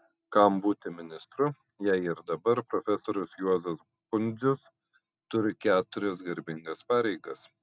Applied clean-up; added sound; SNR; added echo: none; none; none; none.